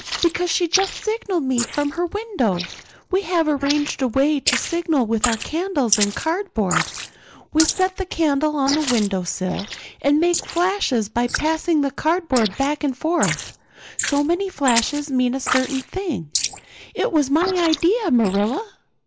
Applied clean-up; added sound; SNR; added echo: neural mask model Resemble Enhance denoiser.